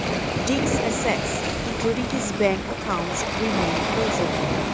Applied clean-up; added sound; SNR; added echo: none; Waves, surf; -3 dB; none.